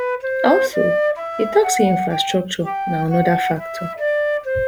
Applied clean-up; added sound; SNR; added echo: none; Wind instrument, woodwind instrument; 0 dB; none.